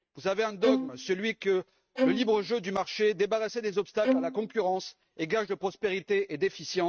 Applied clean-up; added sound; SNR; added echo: neural mask model RNNoise.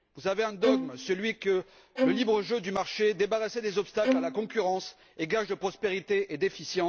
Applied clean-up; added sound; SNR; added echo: none; Bowed string instrument; 1 dB; none.